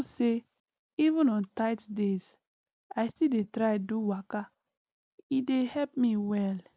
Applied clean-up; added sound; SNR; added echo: none; none; none; none.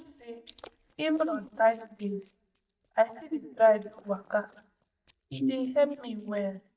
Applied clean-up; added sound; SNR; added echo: neural mask model DeepFilterNet 3.